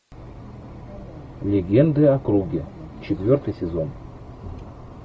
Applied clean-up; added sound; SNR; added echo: none; none; none; none.